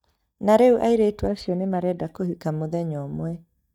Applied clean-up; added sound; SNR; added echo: neural mask model DeepFilterNet 3.